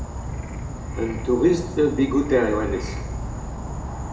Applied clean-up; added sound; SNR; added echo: none; Insect / Frog; 6 dB; reverberation time 0.8 s.